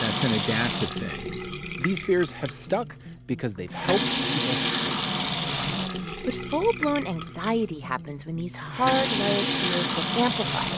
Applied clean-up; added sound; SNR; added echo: none; Sink (filling or washing) / Water tap, faucet; 1 dB; none.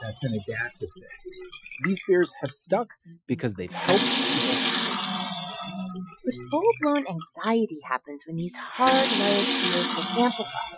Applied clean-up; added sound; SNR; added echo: classical method Wiener filter.